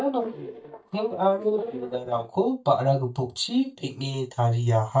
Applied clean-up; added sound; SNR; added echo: neural mask model DeepFilterNet 3.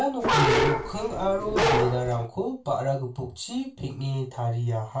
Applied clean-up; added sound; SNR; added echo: none; Bark; -3 dB; reverberation time 0.3 s.